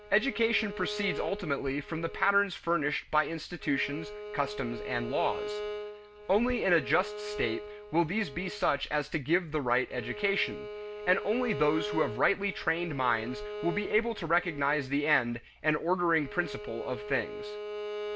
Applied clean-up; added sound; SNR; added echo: none; Bowed string instrument; 10 dB; none.